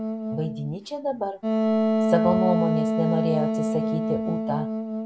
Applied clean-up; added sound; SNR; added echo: none; Wind instrument, woodwind instrument; -3 dB; none.